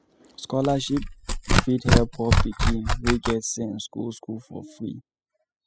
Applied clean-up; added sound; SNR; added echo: classical method spectral subtraction.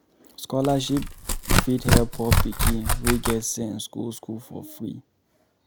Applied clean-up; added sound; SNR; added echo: none; Tearing; -5 dB; none.